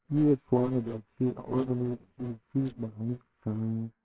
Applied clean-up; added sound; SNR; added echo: neural separator model SepFormer WHAMR!.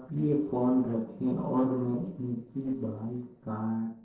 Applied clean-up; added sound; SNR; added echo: neural separator model SepFormer DNS4.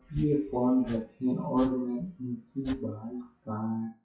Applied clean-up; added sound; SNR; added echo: classical method WPE with log-MMSE.